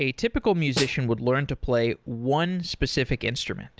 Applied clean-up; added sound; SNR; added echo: none; Snare drum; 9 dB; none.